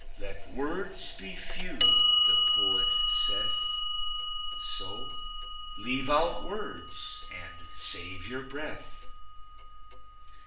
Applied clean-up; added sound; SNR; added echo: none; Clock; -2 dB; reverberation time 0.5 s.